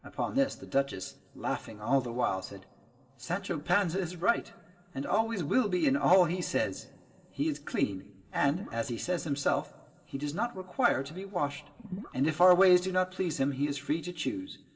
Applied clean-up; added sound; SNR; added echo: none; Gurgling / Liquid; 14 dB; reverberation time 0.6 s.